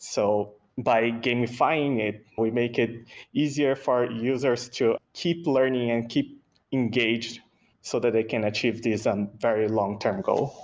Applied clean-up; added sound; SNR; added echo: none; none; none; none.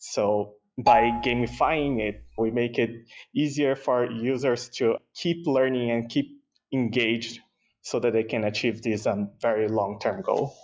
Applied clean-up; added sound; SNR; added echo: classical method log-MMSE.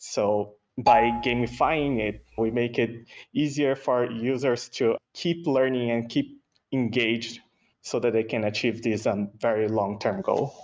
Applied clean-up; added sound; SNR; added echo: neural mask model RNNoise.